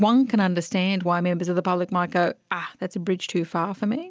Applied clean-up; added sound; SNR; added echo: none; none; none; none.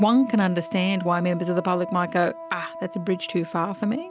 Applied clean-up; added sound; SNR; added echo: none; Wind instrument, woodwind instrument; 14 dB; none.